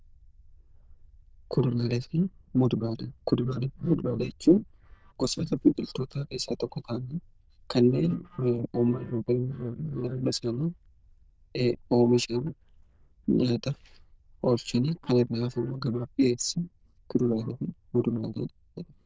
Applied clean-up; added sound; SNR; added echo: neural diffusion model UNIVERSE++.